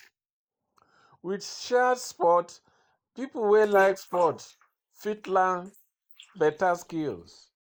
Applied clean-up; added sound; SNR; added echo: neural mask model Resemble Enhance denoiser.